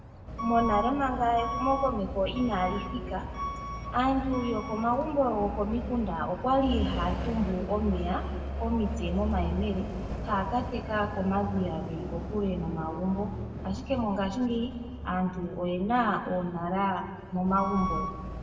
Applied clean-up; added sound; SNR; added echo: none; Alarm / Truck; 6 dB; reverberation time 1.8 s.